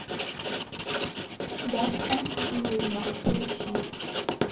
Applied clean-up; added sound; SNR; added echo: none; Writing; -5 dB; reverberation time 0.4 s.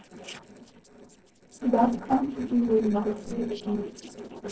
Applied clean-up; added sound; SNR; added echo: neural separator model SepFormer DNS4.